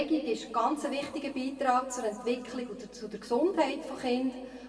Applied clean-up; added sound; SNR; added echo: none; none; none; reverberation time 1.8 s.